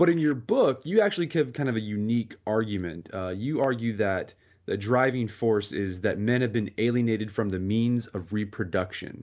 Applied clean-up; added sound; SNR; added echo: none; none; none; none.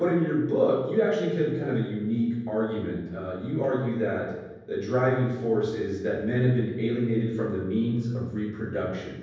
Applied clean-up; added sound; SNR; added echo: none; none; none; reverberation time 1.1 s.